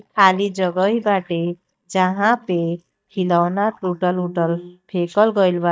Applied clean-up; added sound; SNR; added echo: neural mask model DeepFilterNet 3.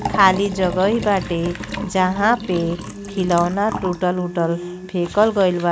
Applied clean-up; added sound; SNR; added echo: none; Liquid; 12 dB; none.